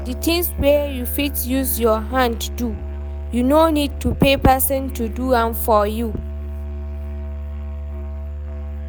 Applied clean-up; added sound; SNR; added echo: none; Musical instrument; 7 dB; none.